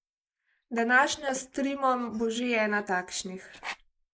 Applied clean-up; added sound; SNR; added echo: neural mask model Resemble Enhance denoiser.